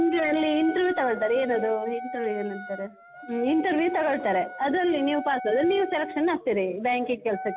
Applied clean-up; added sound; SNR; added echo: none; Wind instrument, woodwind instrument + Rattle; 12 dB; none.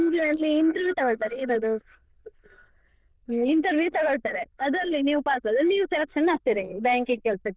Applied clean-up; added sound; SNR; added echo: neural diffusion model UNIVERSE++.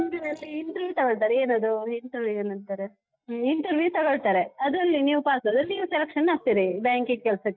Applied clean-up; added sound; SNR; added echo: neural mask model DeepFilterNet 3.